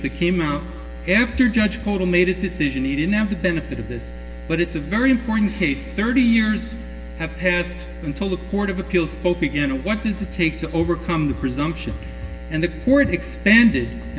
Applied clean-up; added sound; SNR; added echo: none; none; none; reverberation time 1.0 s.